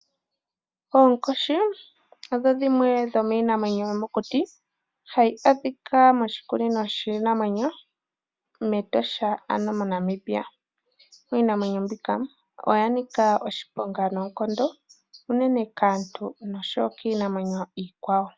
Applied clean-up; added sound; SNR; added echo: none; none; none; none.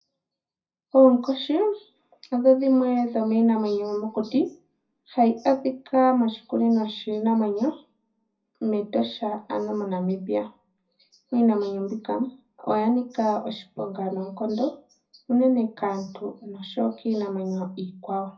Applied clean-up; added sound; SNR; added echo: none; none; none; reverberation time 0.4 s.